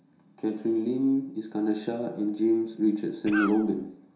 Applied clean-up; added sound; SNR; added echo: none; Cough; 8 dB; reverberation time 0.7 s.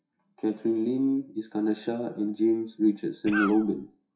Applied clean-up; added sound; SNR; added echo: classical method WPE with log-MMSE.